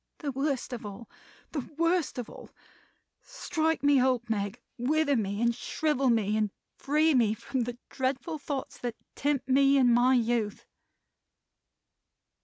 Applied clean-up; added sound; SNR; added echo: none; none; none; none.